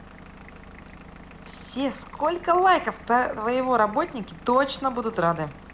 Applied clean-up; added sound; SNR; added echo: none; Engine / Vehicle; 19 dB; none.